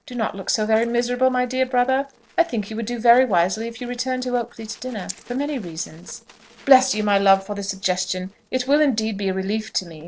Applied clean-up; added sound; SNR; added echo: neural separator model SepFormer DNS4.